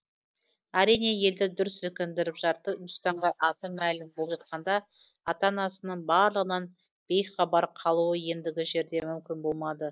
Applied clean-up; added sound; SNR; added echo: neural mask model Resemble Enhance denoiser.